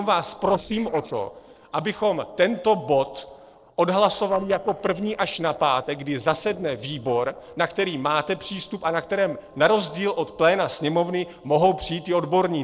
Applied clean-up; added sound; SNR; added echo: neural separator model SepFormer DNS4.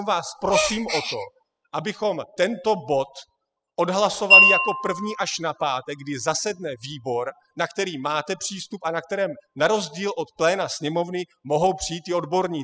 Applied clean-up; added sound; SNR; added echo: classical method spectral subtraction.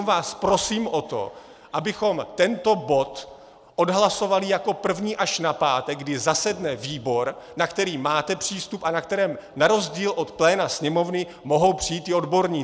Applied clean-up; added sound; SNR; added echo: none; none; none; none.